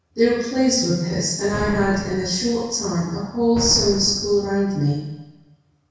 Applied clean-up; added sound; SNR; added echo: none; Explosion; 12 dB; reverberation time 1.1 s.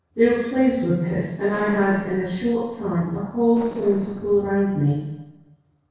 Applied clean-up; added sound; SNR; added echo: neural separator model SepFormer DNS4.